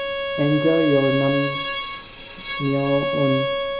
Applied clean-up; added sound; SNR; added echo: none; Bowed string instrument; 2 dB; none.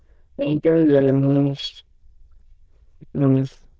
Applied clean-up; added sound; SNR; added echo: neural diffusion model UNIVERSE++.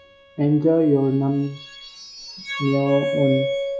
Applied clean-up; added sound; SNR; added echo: classical method log-MMSE.